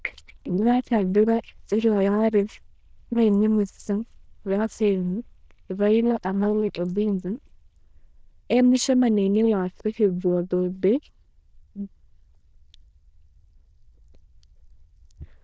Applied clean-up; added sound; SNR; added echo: neural diffusion model UNIVERSE++.